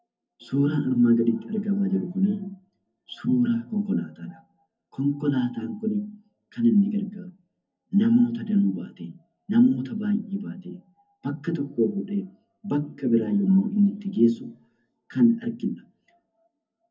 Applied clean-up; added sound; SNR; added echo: none; none; none; reverberation time 0.3 s.